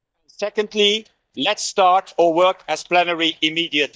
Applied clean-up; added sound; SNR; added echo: neural mask model DeepFilterNet 3.